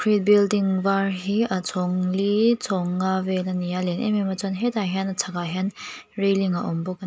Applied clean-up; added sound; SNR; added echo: none; none; none; none.